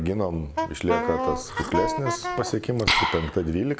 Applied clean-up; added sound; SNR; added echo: none; Liquid + Wind instrument, woodwind instrument; 1 dB; none.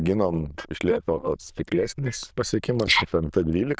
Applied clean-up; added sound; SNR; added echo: neural diffusion model UNIVERSE++.